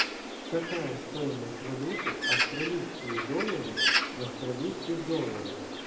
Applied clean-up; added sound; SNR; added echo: none; Bird; -2 dB; reverberation time 0.8 s.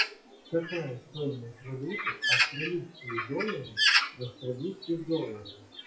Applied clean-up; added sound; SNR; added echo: classical method WPE with log-MMSE.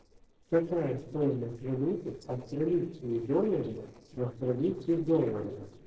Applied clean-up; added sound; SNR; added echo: neural separator model SepFormer DNS4.